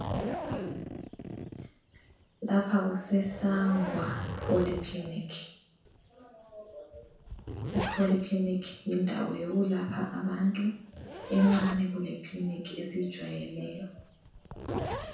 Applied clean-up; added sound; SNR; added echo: none; Zipper (clothing); 9 dB; reverberation time 0.6 s.